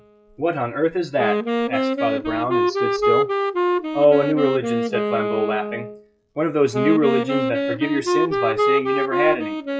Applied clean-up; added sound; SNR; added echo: classical method log-MMSE.